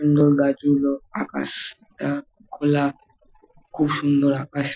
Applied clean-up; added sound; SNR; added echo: classical method Wiener filter.